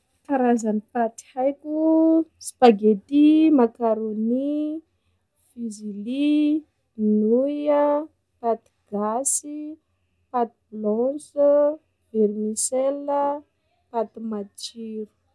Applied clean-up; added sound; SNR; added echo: none; none; none; none.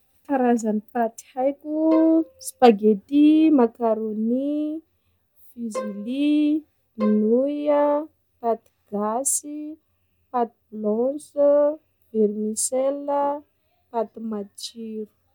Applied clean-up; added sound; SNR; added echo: none; Bowed string instrument; 13 dB; none.